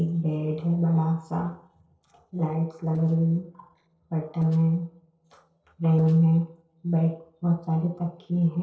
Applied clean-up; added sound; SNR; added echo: neural separator model SepFormer DNS4.